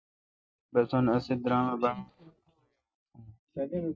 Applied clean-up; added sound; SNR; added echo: neural mask model DeepFilterNet 3.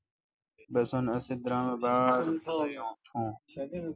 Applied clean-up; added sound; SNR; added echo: neural mask model Resemble Enhance denoiser.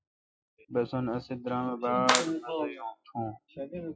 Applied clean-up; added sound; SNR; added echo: classical method log-MMSE.